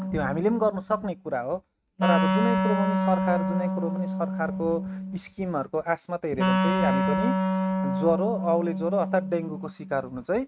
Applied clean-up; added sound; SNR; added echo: neural mask model RNNoise.